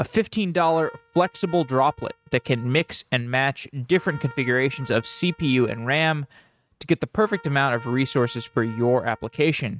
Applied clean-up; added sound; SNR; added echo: neural mask model RNNoise.